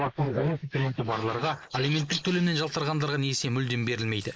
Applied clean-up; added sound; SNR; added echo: neural mask model Resemble Enhance denoiser.